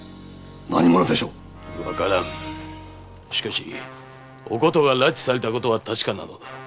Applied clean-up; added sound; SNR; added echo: none; none; none; none.